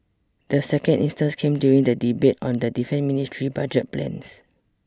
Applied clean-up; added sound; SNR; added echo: none; none; none; none.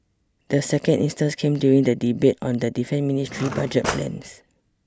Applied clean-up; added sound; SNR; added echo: none; Cutlery, silverware / Drawer open or close; 9 dB; none.